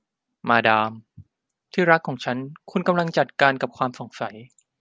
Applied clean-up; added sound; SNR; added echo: none; none; none; none.